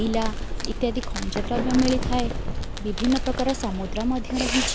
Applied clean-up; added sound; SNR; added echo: none; Fireworks + Tick; 1 dB; none.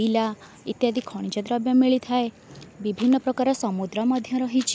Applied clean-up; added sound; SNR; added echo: none; none; none; none.